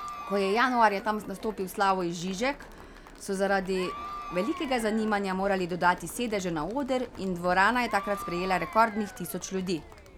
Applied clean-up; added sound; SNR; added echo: none; Subway, metro, underground + Applause / Crowd / Cheering; 14 dB; none.